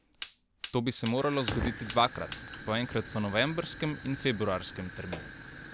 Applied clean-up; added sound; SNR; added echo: none; Fire; 0 dB; none.